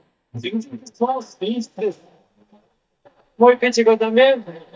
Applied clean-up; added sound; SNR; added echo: neural mask model DeepFilterNet 3.